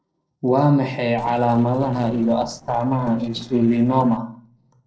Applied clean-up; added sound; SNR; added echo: neural separator model SepFormer DNS4.